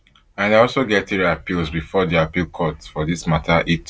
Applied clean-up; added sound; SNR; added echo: none; none; none; none.